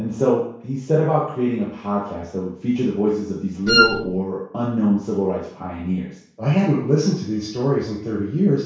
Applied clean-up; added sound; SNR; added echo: none; Wind instrument, woodwind instrument; -2 dB; reverberation time 0.6 s.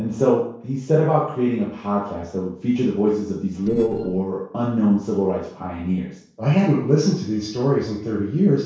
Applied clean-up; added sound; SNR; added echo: neural separator model SepFormer DNS4.